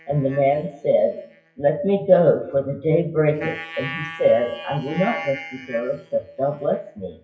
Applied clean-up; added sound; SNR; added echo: classical method WPE with log-MMSE.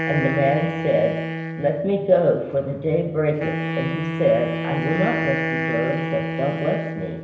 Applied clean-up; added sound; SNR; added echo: none; Wind instrument, woodwind instrument; 4 dB; reverberation time 0.9 s.